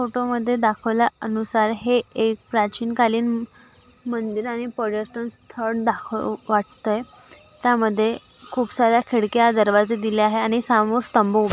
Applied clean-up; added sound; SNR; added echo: none; none; none; none.